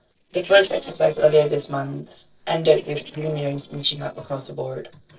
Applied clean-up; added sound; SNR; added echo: neural separator model SepFormer DNS4.